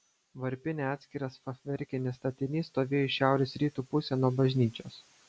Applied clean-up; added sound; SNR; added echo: none; none; none; none.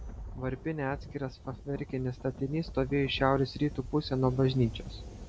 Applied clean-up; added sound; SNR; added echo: none; Thunder; 12 dB; none.